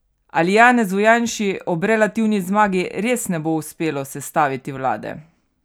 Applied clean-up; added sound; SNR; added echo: none; none; none; none.